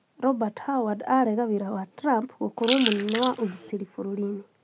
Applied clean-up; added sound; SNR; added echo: none; Chewing, mastication / Crushing; -1 dB; none.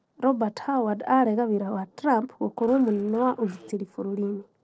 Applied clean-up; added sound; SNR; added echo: neural separator model SepFormer DNS4.